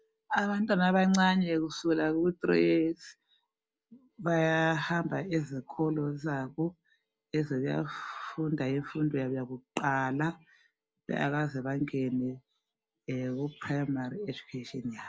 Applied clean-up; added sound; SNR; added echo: none; none; none; none.